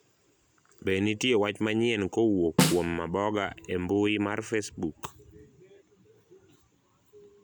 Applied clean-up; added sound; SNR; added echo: none; Snare drum; -1 dB; none.